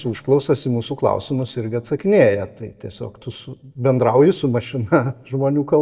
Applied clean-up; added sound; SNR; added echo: neural separator model SepFormer DNS4.